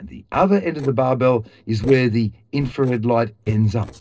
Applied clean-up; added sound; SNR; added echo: neural separator model SepFormer DNS4.